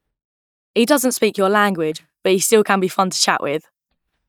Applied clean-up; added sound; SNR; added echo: neural mask model DeepFilterNet 3.